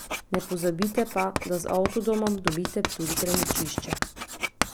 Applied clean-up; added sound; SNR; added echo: none; Writing; 3 dB; none.